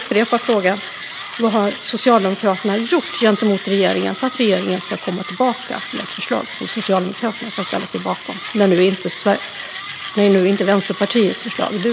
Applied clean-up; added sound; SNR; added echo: none; Mechanisms; 12 dB; none.